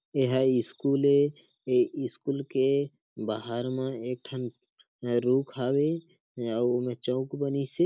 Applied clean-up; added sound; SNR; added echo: none; none; none; none.